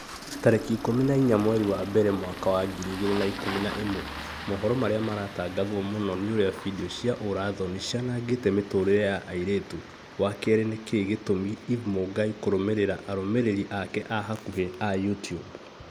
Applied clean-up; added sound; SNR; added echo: none; Engine starting; 15 dB; none.